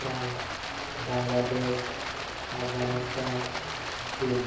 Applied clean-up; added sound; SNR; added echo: none; Stream; 2 dB; reverberation time 0.7 s.